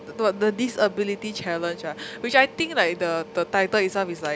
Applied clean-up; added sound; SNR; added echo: none; Mechanical fan; 17 dB; none.